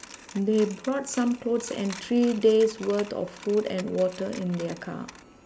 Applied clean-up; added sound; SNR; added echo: none; Coin (dropping); 19 dB; none.